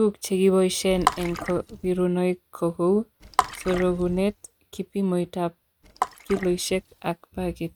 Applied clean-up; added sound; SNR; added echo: neural mask model RNNoise.